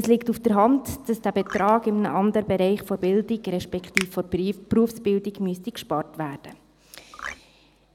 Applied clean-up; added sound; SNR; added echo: none; Finger snapping + Marimba, xylophone; 12 dB; none.